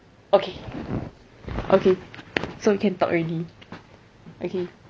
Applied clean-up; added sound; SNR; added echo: none; none; none; none.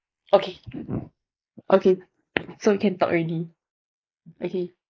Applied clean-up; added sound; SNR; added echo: neural mask model Resemble Enhance denoiser.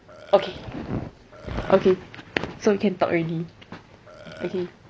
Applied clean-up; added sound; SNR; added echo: none; Burping, eructation; 19 dB; none.